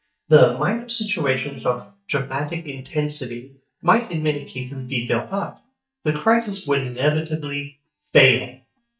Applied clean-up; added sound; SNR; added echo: neural mask model DeepFilterNet 3.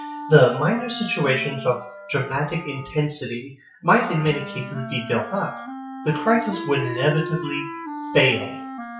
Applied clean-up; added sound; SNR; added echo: classical method WPE with log-MMSE.